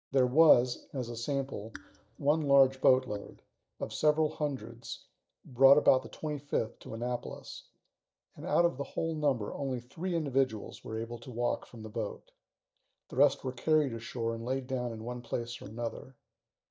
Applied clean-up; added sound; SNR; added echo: neural mask model DeepFilterNet 3.